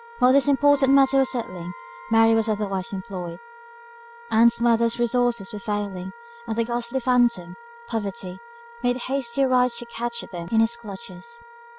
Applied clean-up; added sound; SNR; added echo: none; Wind instrument, woodwind instrument + Wind instrument, woodwind instrument; 19 dB; none.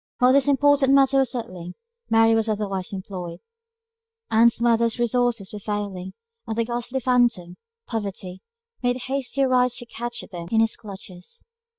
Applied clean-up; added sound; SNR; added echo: neural mask model DeepFilterNet 3.